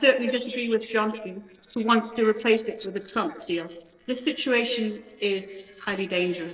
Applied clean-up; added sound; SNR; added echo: neural separator model SepFormer DNS4.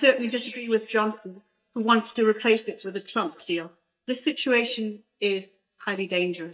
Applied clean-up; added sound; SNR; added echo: neural mask model DeepFilterNet 3.